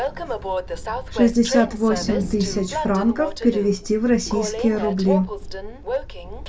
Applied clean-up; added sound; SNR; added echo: none; Train; 6 dB; reverberation time 0.2 s.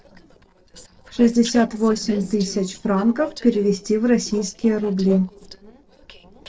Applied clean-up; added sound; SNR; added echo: neural separator model SepFormer DNS4.